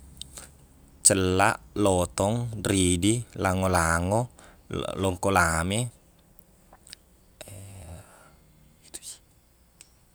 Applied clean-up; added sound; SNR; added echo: none; none; none; none.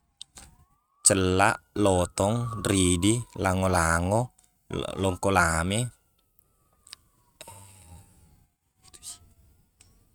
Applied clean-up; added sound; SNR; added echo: neural mask model RNNoise.